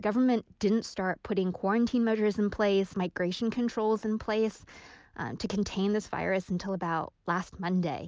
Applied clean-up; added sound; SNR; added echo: none; none; none; none.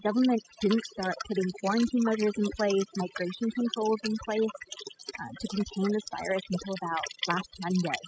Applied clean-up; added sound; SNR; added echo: classical method spectral subtraction.